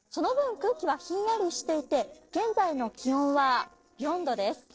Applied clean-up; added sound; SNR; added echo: neural separator model SepFormer DNS4.